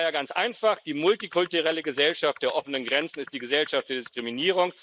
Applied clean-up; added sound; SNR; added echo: neural mask model Resemble Enhance denoiser.